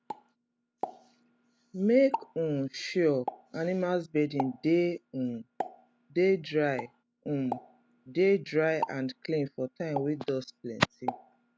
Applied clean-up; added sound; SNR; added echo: none; Explosion; 12 dB; none.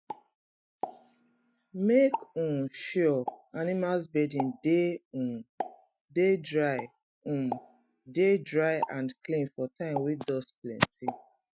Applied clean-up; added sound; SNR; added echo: classical method Wiener filter.